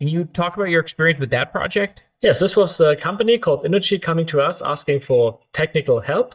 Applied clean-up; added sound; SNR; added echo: neural mask model DeepFilterNet 3.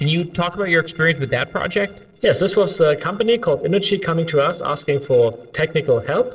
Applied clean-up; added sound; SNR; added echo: neural separator model SepFormer DNS4.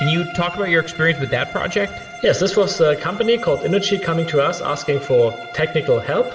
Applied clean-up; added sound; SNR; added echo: none; Bowed string instrument; 14 dB; reverberation time 2.1 s.